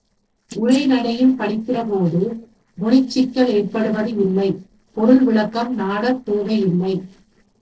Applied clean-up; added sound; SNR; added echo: neural separator model SepFormer DNS4.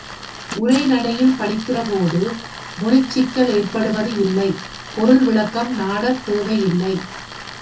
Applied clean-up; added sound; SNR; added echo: none; Tools; 14 dB; reverberation time 0.3 s.